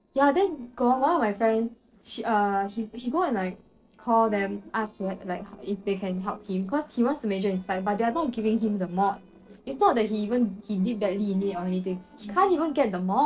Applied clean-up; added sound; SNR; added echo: neural separator model SepFormer DNS4.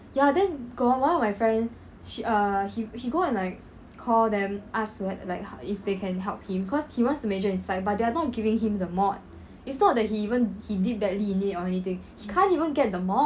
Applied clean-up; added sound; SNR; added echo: none; none; none; none.